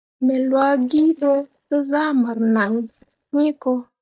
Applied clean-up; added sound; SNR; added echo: neural mask model DeepFilterNet 3.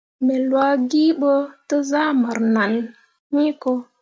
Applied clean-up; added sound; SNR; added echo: none; none; none; none.